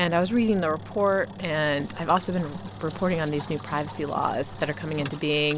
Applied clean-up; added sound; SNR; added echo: none; Engine; 13 dB; none.